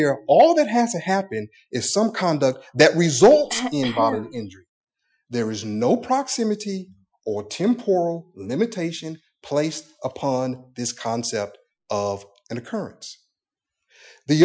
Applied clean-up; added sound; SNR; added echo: classical method Wiener filter.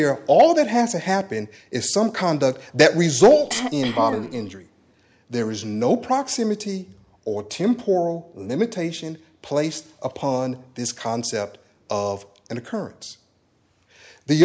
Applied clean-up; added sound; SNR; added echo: none; Cough; 7 dB; none.